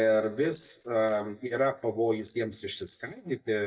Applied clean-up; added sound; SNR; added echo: neural mask model DeepFilterNet 3.